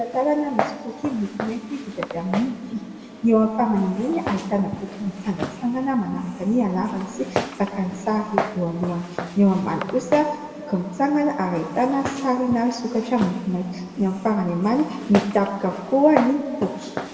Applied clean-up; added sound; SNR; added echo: none; Walk, footsteps; 10 dB; reverberation time 2.0 s.